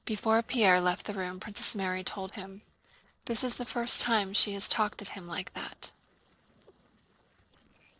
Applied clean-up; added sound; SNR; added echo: neural separator model SepFormer DNS4.